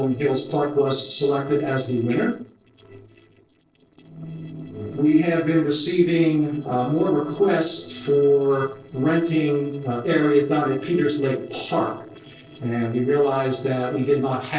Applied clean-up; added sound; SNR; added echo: neural separator model SepFormer DNS4.